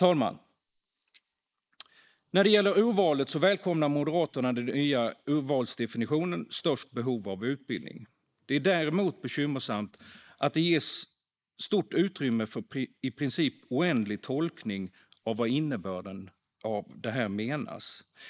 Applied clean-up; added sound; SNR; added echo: neural mask model Resemble Enhance denoiser.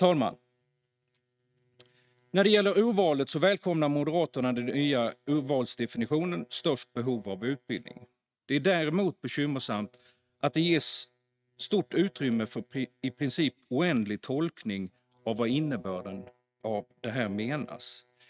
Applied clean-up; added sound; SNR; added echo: neural mask model RNNoise.